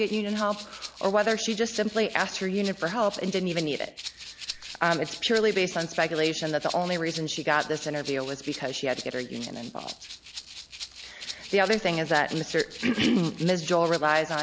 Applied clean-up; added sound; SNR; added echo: none; Rattle (instrument); 14 dB; none.